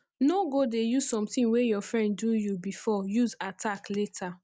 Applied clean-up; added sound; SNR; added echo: none; none; none; none.